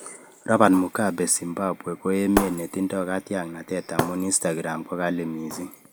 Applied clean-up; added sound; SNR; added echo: none; Shatter; 10 dB; none.